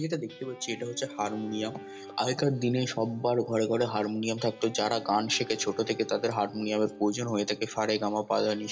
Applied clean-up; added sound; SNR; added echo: none; Guitar; 18 dB; reverberation time 0.3 s.